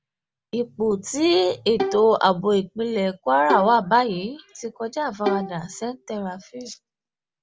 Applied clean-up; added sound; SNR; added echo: none; Bowed string instrument; 9 dB; none.